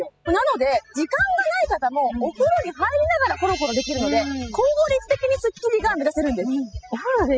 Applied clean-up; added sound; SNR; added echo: classical method spectral subtraction.